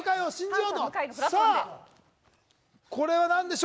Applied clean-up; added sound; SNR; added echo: none; none; none; none.